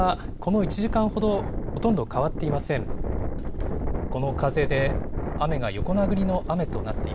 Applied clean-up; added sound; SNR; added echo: none; none; none; none.